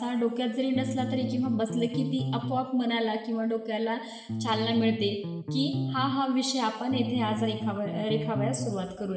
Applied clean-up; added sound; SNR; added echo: none; Bass guitar; 4 dB; reverberation time 0.8 s.